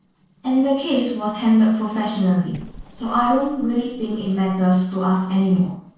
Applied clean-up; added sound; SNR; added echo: neural separator model SepFormer DNS4.